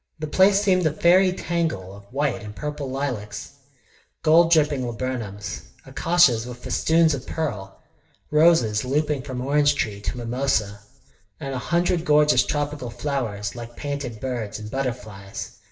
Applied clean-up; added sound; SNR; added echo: none; none; none; reverberation time 0.6 s.